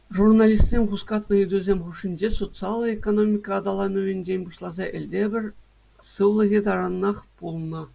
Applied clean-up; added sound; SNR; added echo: none; none; none; none.